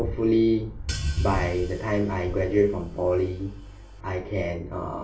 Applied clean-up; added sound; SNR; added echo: none; Hi-hat; 20 dB; reverberation time 0.3 s.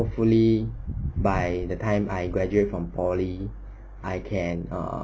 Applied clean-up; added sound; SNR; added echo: none; none; none; none.